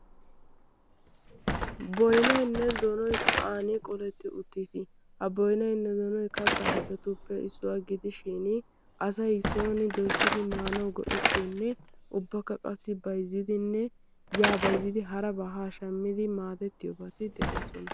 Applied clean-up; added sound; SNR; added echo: none; Slam / Wood; 4 dB; none.